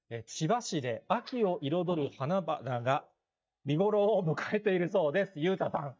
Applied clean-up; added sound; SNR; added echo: neural mask model DeepFilterNet 3.